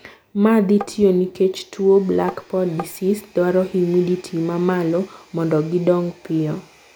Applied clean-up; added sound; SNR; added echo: none; Tap; 14 dB; none.